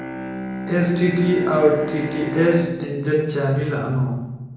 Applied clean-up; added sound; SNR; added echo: none; Bowed string instrument; 10 dB; reverberation time 0.9 s.